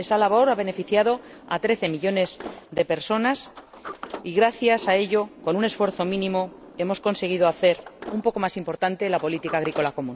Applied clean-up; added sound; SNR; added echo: none; Sliding door; 18 dB; none.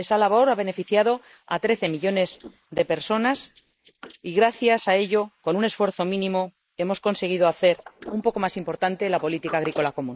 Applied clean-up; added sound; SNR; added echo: neural mask model Resemble Enhance denoiser.